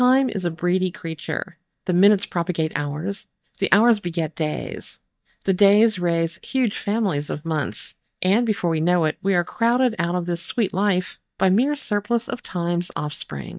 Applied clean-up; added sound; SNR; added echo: neural mask model DeepFilterNet 3.